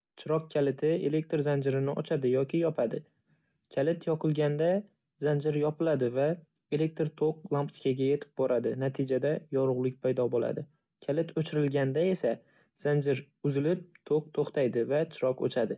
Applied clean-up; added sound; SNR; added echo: none; none; none; none.